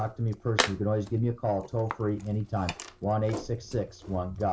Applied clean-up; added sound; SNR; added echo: none; Tools; 9 dB; none.